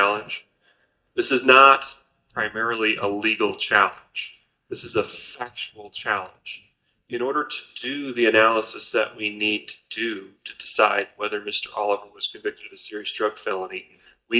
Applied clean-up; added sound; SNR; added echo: neural mask model DeepFilterNet 3.